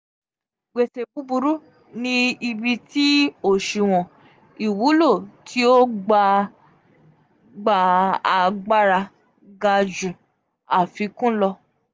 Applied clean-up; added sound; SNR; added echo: none; none; none; none.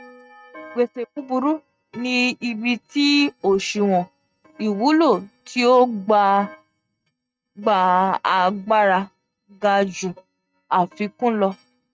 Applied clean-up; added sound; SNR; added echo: neural mask model RNNoise.